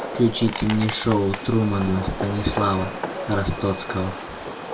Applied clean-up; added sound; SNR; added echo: none; Fireworks; 8 dB; reverberation time 0.2 s.